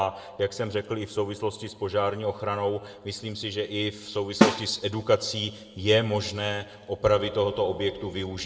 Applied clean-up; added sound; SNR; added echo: none; Snare drum; 1 dB; reverberation time 1.2 s.